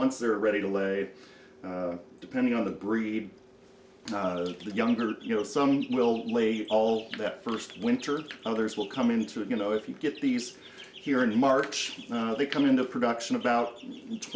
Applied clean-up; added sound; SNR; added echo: none; none; none; none.